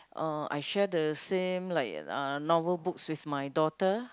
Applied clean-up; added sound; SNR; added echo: none; none; none; none.